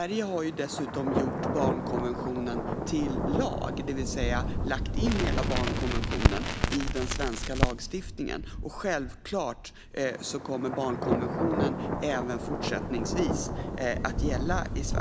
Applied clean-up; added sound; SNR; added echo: none; Crackle + Thunder; -2 dB; none.